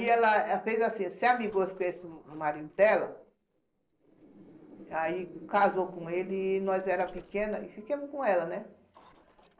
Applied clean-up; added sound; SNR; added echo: neural separator model SepFormer DNS4.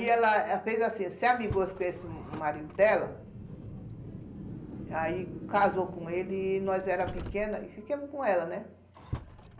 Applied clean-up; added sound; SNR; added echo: none; Car; 12 dB; reverberation time 0.5 s.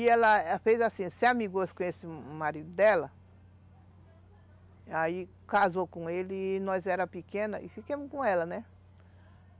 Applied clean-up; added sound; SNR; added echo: none; none; none; none.